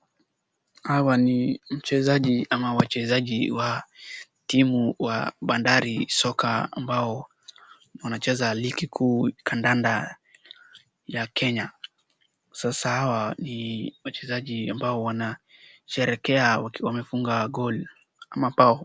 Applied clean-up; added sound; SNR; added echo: none; none; none; none.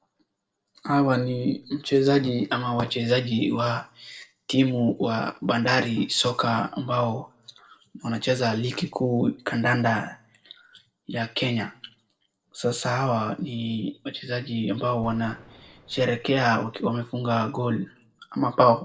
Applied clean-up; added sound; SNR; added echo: neural separator model SepFormer DNS4.